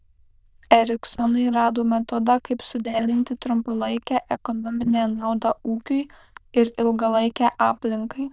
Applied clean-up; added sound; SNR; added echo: neural diffusion model UNIVERSE++.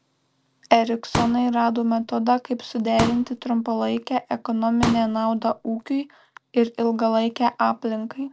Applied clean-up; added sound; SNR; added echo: none; Explosion; 7 dB; none.